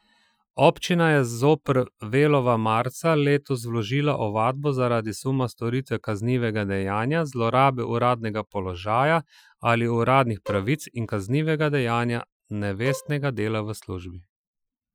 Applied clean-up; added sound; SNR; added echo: classical method Wiener filter.